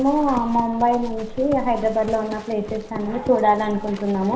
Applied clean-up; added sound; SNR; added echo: none; Livestock, farm animals, working animals; 13 dB; reverberation time 0.5 s.